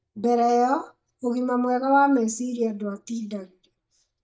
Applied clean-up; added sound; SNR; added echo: neural mask model DeepFilterNet 3.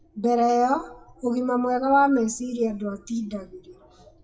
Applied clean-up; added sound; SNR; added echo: classical method WPE with log-MMSE.